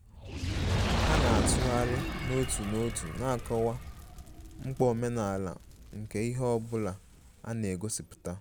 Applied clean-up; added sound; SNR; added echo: none; Fire; 1 dB; none.